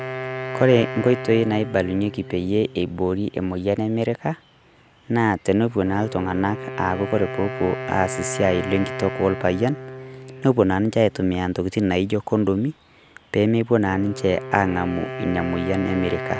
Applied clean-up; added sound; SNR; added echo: none; Wind instrument, woodwind instrument; 11 dB; none.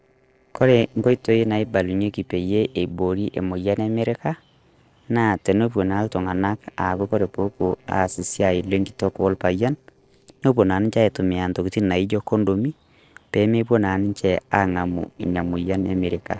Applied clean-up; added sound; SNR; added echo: neural separator model SepFormer DNS4.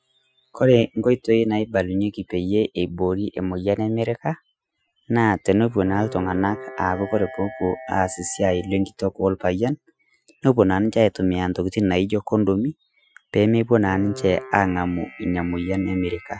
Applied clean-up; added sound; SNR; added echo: classical method Wiener filter.